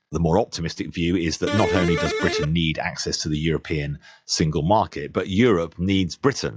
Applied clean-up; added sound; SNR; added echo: classical method log-MMSE.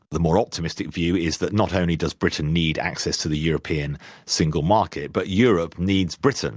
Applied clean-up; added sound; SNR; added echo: none; none; none; none.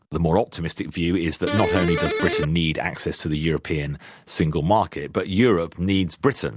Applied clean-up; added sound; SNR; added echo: none; Electric guitar; 2 dB; none.